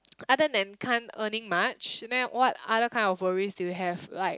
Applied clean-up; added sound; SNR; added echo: none; none; none; none.